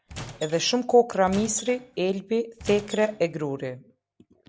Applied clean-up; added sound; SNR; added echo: none; Squeak / Wood; 16 dB; none.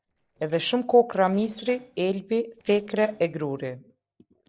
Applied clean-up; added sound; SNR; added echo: neural separator model SepFormer DNS4.